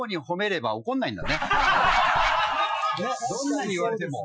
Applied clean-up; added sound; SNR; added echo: classical method Wiener filter.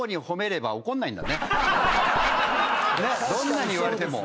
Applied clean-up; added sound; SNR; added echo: none; Scratching (performance technique); 8 dB; none.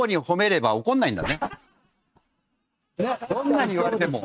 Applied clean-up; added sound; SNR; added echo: neural mask model RNNoise.